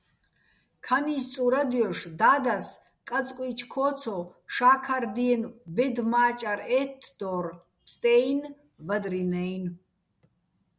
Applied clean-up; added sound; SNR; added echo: none; none; none; none.